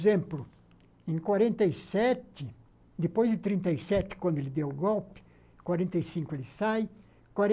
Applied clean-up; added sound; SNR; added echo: none; none; none; none.